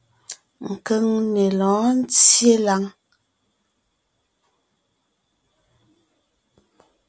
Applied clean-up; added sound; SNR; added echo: none; none; none; none.